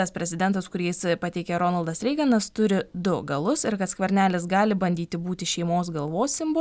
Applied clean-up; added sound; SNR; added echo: none; none; none; none.